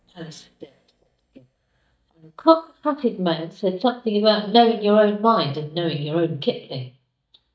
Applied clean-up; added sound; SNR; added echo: neural mask model DeepFilterNet 3.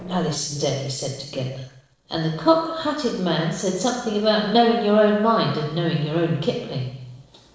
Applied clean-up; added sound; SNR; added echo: neural separator model SepFormer DNS4.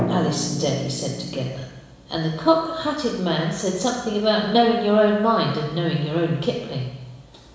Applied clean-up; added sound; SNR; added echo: none; Drum; 12 dB; reverberation time 1.0 s.